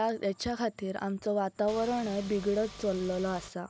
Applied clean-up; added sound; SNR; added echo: none; Engine / Car; 16 dB; none.